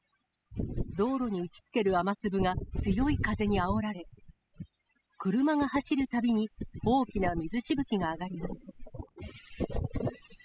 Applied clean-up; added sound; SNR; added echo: classical method spectral subtraction.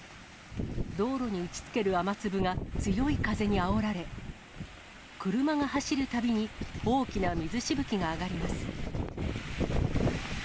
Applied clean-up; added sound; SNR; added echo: none; Writing; 18 dB; none.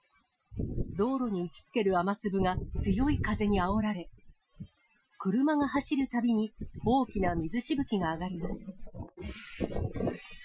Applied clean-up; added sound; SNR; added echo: classical method Wiener filter.